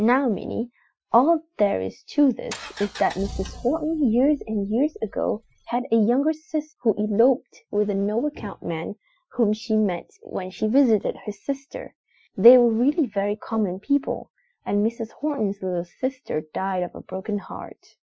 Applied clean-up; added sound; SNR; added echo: classical method Wiener filter.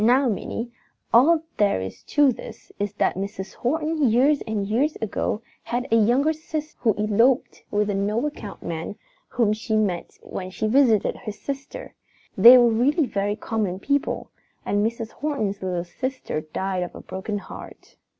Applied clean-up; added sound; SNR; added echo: none; none; none; none.